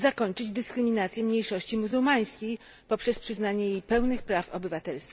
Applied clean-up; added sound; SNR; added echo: none; none; none; none.